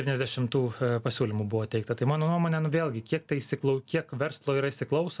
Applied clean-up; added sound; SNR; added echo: none; none; none; none.